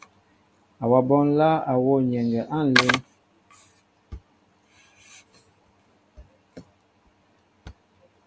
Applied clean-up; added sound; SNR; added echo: none; none; none; none.